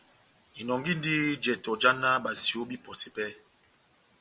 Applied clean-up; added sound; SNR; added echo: none; none; none; none.